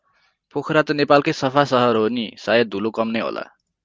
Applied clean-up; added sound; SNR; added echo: none; none; none; none.